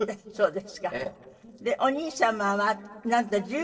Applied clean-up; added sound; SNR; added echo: neural separator model SepFormer DNS4.